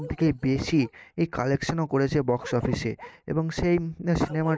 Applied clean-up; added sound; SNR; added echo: neural mask model RNNoise.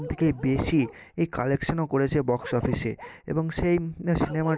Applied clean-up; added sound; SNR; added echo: none; Bark; 19 dB; none.